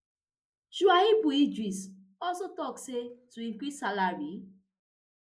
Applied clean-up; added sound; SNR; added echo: neural mask model Resemble Enhance denoiser.